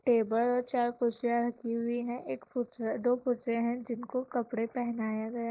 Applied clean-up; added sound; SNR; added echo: neural mask model Resemble Enhance denoiser.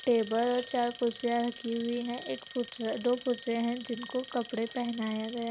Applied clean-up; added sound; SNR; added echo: none; Alarm; 13 dB; none.